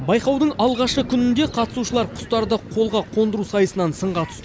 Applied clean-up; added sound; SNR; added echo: none; none; none; none.